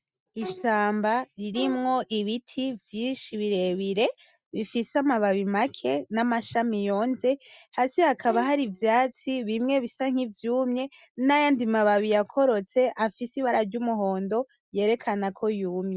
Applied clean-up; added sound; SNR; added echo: neural mask model RNNoise.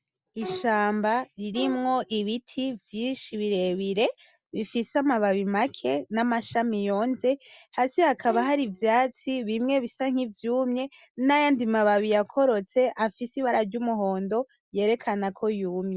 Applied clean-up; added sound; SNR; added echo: none; Bowed string instrument; 13 dB; none.